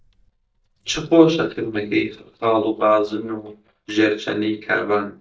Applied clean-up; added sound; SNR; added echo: neural mask model DeepFilterNet 3.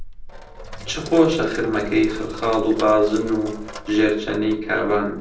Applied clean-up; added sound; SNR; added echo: none; Sink (filling or washing); 13 dB; reverberation time 0.6 s.